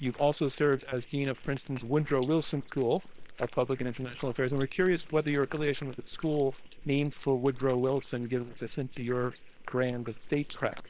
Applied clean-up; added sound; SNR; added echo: neural separator model SepFormer WHAM!.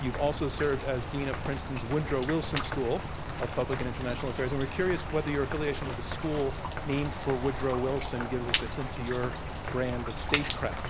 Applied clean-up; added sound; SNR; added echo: none; Rain; 3 dB; none.